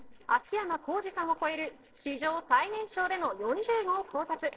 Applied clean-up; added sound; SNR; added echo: neural separator model SepFormer DNS4.